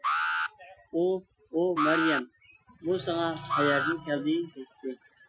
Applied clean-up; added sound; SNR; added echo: classical method Wiener filter.